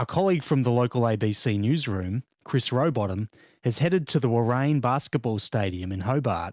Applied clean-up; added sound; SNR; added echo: none; none; none; none.